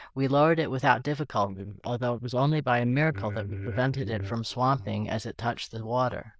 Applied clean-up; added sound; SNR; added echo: neural diffusion model UNIVERSE++.